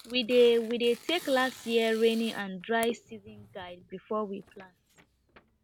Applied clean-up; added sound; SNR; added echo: none; Tearing; 19 dB; none.